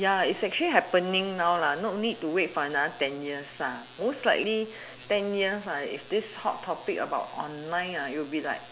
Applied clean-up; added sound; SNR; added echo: none; none; none; none.